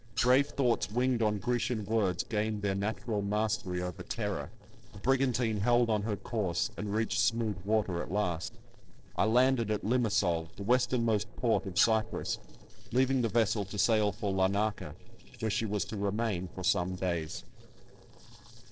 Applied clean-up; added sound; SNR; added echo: neural separator model SepFormer DNS4.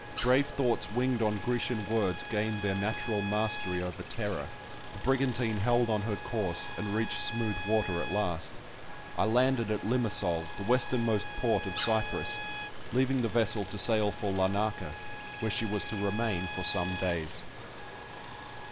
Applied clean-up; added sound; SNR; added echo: none; Trumpet + Stream; 9 dB; none.